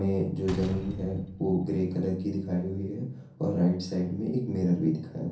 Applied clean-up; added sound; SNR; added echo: none; Slam; 14 dB; reverberation time 0.6 s.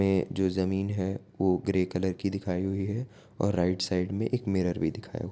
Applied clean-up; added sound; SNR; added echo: none; none; none; none.